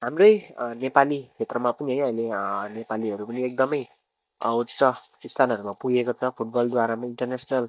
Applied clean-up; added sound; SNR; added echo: neural mask model DeepFilterNet 3.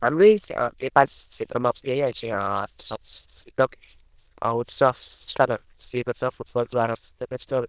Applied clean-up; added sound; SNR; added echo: neural diffusion model UNIVERSE++.